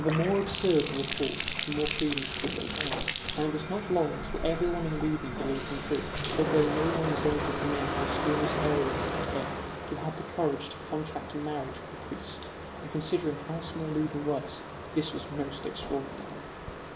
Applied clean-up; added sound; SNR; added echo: none; Bathtub (filling or washing); 2 dB; reverberation time 2.3 s.